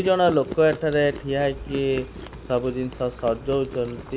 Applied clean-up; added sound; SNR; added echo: none; Chewing, mastication; 15 dB; none.